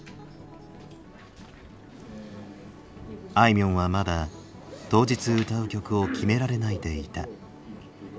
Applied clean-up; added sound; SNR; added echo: none; Acoustic guitar; 20 dB; none.